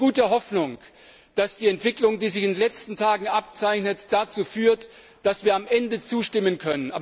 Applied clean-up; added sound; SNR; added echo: none; none; none; none.